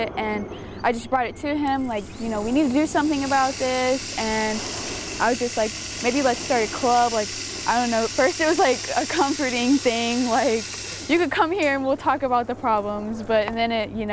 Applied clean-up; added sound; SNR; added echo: none; Bathtub (filling or washing); 12 dB; none.